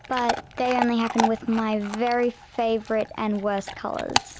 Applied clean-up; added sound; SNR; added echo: none; Chewing, mastication / Dog; 6 dB; none.